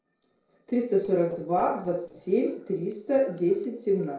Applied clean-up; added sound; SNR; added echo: neural separator model SepFormer DNS4.